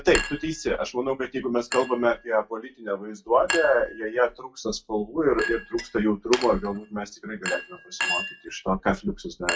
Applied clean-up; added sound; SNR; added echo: classical method log-MMSE.